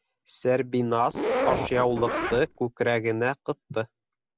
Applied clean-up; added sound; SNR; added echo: none; Zipper (clothing); 2 dB; none.